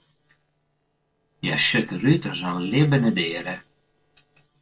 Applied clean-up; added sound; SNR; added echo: neural separator model SepFormer DNS4.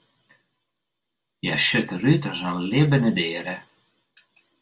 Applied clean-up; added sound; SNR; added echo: none; none; none; none.